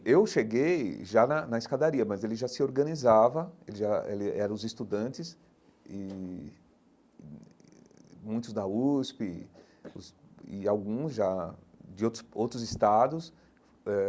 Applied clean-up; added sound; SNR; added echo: none; none; none; none.